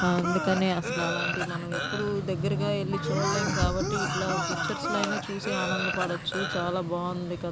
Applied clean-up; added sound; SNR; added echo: none; Cough; 3 dB; none.